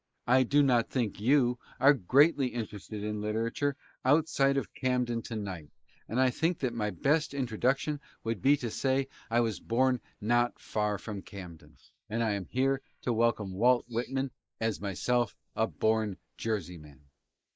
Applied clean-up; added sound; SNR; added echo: neural mask model Resemble Enhance denoiser.